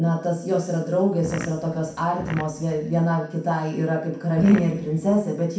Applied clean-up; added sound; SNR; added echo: none; Fart; 13 dB; reverberation time 0.6 s.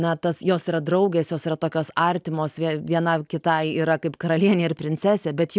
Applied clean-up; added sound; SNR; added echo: none; none; none; none.